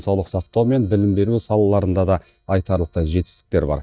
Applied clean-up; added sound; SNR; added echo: neural mask model DeepFilterNet 3.